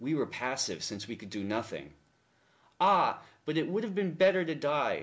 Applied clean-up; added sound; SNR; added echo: none; none; none; none.